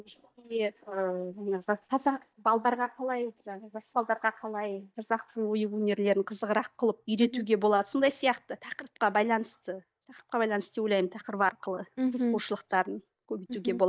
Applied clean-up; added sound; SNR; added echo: neural mask model DeepFilterNet 3.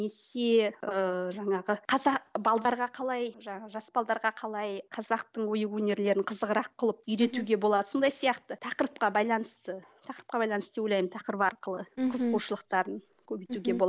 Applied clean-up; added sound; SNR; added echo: none; none; none; none.